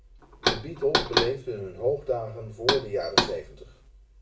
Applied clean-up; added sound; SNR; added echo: none; Knock; -2 dB; reverberation time 0.3 s.